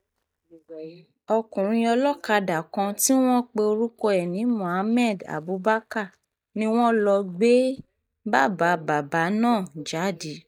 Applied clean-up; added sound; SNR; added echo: neural mask model DeepFilterNet 3.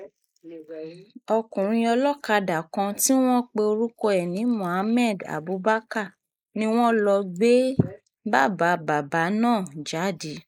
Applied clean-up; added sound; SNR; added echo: neural mask model Resemble Enhance denoiser.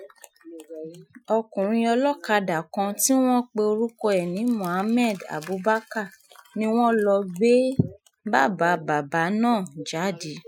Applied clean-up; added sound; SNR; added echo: classical method Wiener filter.